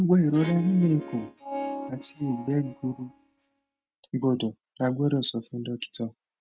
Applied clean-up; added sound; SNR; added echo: neural mask model RNNoise.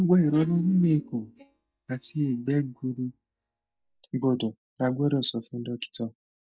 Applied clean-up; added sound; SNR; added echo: neural mask model DeepFilterNet 3.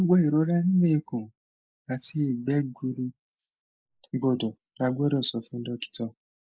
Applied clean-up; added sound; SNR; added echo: neural mask model Resemble Enhance denoiser.